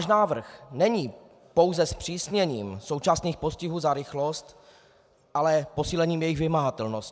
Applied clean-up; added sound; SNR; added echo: none; none; none; none.